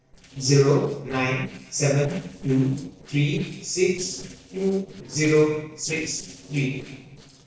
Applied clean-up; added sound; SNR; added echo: neural separator model SepFormer DNS4.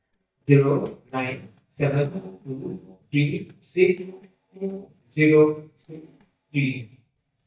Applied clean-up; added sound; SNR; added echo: neural mask model DeepFilterNet 3.